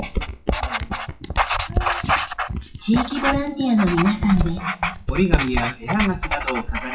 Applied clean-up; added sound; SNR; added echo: classical method WPE with log-MMSE.